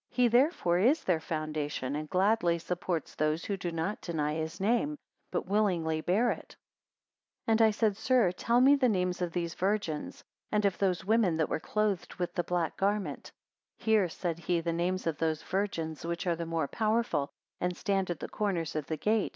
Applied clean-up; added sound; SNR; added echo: none; none; none; none.